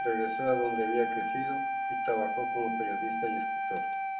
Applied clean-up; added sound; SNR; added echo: none; Wind instrument, woodwind instrument; -2 dB; reverberation time 0.7 s.